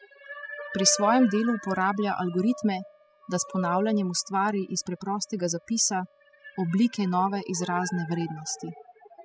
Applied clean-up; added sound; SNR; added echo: classical method spectral subtraction.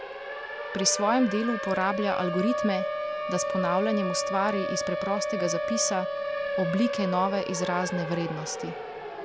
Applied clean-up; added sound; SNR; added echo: none; Siren; 2 dB; none.